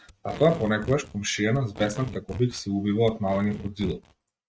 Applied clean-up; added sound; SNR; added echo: neural mask model RNNoise.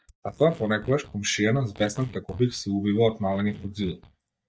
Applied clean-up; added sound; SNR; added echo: neural mask model DeepFilterNet 3.